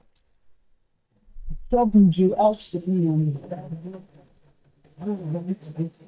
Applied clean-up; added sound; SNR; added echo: neural mask model DeepFilterNet 3.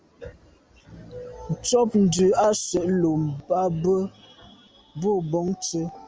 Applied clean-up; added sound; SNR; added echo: none; none; none; none.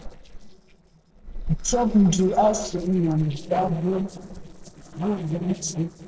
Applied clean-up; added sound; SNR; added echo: neural separator model SepFormer DNS4.